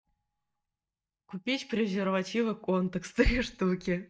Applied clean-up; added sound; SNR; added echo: neural mask model DeepFilterNet 3.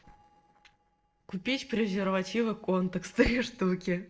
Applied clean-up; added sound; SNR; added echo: neural separator model SepFormer DNS4.